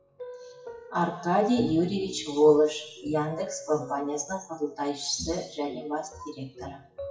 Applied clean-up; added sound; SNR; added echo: classical method WPE with log-MMSE.